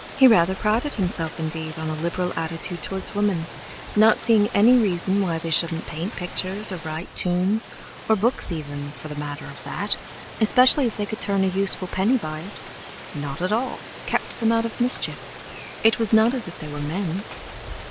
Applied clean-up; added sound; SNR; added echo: none; Rain; 14 dB; none.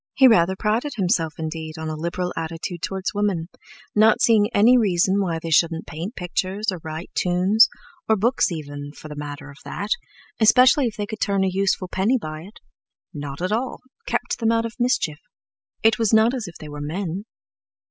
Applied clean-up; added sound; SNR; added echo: none; none; none; none.